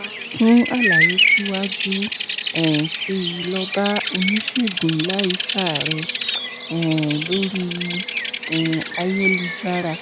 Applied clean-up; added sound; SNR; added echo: none; Bird vocalization, bird call, bird song; -1 dB; none.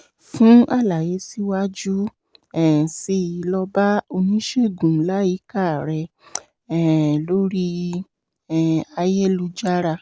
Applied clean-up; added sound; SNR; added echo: none; none; none; none.